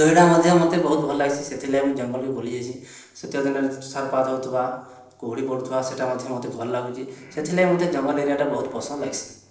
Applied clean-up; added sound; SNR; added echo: neural separator model SepFormer DNS4.